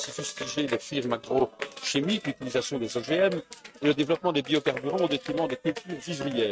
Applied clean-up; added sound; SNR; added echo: neural mask model RNNoise.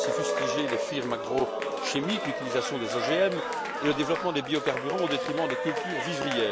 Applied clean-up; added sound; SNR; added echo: none; Cheering; 1 dB; none.